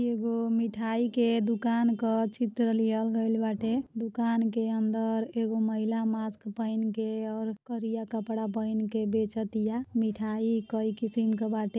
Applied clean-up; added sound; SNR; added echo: none; none; none; none.